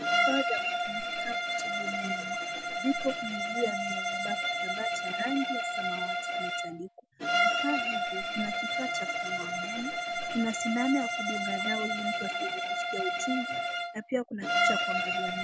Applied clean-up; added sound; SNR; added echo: none; Bowed string instrument; -5 dB; none.